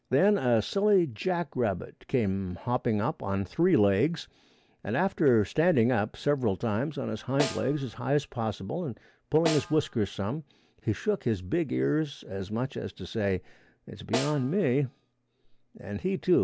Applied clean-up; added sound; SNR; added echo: none; Snare drum; 10 dB; none.